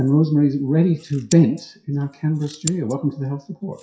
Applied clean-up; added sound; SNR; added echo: classical method WPE with log-MMSE.